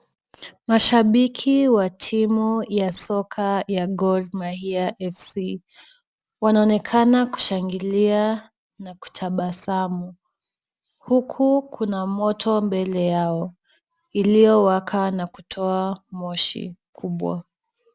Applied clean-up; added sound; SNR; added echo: none; none; none; none.